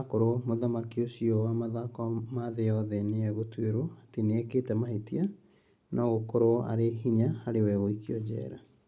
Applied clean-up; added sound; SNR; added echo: none; none; none; none.